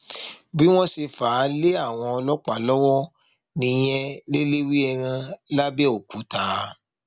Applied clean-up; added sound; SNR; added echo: none; none; none; none.